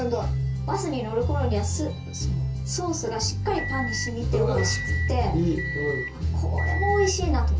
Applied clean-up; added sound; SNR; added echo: none; Microwave oven; 10 dB; reverberation time 0.2 s.